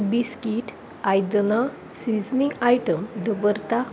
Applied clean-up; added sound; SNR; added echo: none; none; none; none.